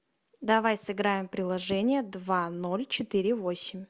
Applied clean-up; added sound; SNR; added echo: none; none; none; none.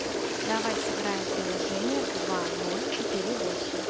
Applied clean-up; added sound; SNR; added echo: none; Toilet flush; -4 dB; none.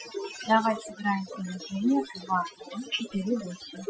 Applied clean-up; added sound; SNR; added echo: classical method Wiener filter.